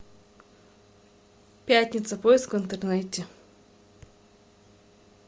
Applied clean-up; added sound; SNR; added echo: none; none; none; none.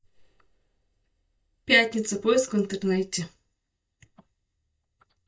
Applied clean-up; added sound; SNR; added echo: neural mask model DeepFilterNet 3.